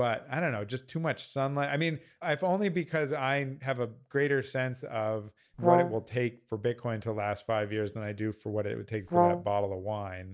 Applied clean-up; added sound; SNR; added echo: none; Brass instrument; -4 dB; none.